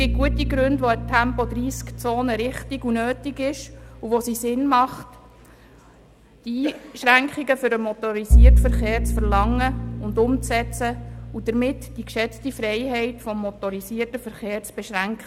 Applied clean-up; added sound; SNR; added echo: none; Bowed string instrument; 0 dB; none.